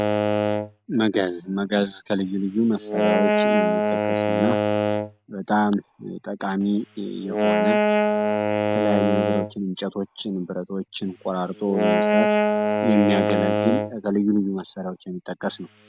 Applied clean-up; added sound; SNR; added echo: none; Wind instrument, woodwind instrument; -2 dB; none.